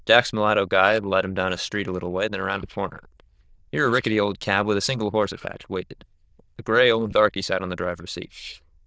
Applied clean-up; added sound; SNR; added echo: neural diffusion model UNIVERSE++.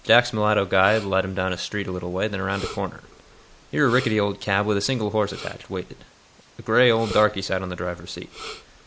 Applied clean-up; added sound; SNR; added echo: none; Respiratory sounds; 18 dB; none.